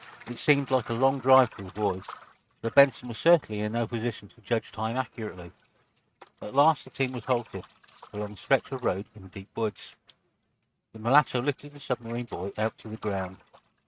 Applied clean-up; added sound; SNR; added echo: neural mask model RNNoise.